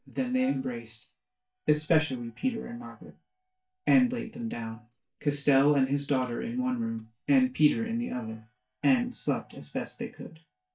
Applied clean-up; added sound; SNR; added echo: neural mask model DeepFilterNet 3.